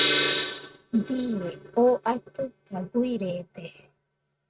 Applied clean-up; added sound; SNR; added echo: neural mask model RNNoise.